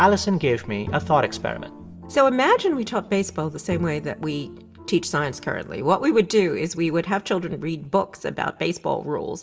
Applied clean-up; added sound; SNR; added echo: none; Bowed string instrument; 18 dB; reverberation time 0.2 s.